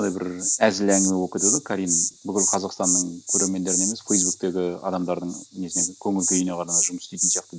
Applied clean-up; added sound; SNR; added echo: none; Insect; -1 dB; none.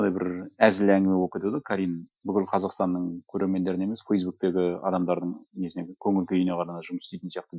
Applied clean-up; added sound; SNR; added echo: classical method Wiener filter.